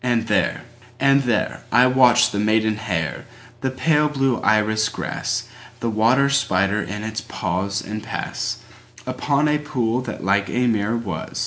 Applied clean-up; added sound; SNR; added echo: none; none; none; none.